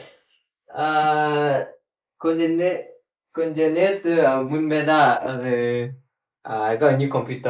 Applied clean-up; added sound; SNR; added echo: neural mask model Resemble Enhance denoiser.